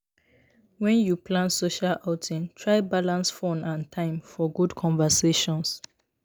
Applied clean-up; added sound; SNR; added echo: none; none; none; none.